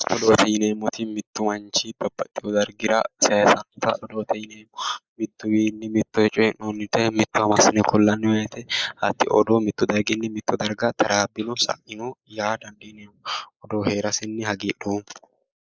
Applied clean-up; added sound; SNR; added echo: neural mask model Resemble Enhance denoiser.